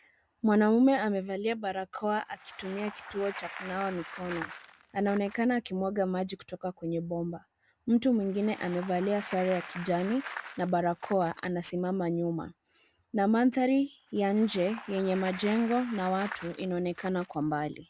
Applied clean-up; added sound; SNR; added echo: none; Bicycle; 17 dB; none.